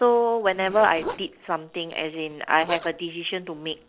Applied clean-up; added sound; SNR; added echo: neural separator model SepFormer DNS4.